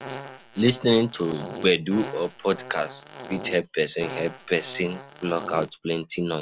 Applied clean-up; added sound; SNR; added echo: none; Fart; 13 dB; none.